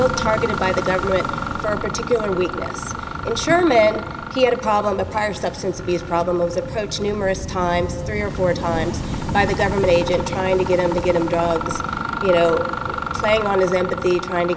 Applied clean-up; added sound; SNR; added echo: none; Mechanisms + Waves, surf / Wind; 6 dB; none.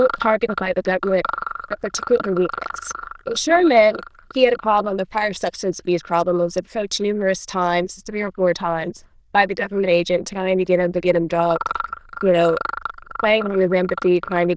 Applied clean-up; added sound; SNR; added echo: neural diffusion model UNIVERSE++.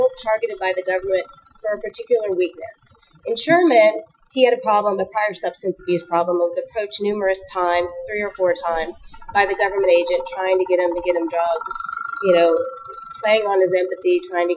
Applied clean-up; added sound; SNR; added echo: classical method Wiener filter.